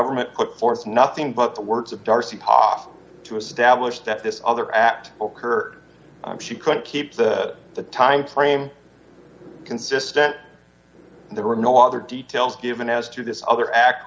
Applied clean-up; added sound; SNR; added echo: none; none; none; none.